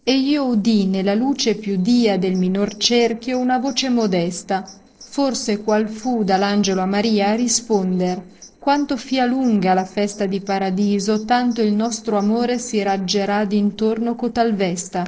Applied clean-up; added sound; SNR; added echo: neural separator model SepFormer DNS4.